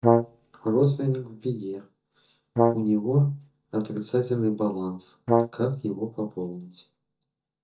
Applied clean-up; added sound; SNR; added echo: neural mask model DeepFilterNet 3.